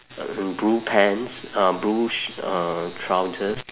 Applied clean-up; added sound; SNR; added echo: none; none; none; none.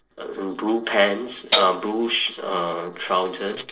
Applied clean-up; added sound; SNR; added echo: neural separator model SepFormer DNS4.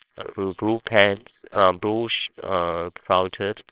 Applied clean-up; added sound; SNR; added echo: neural separator model SepFormer WHAMR!.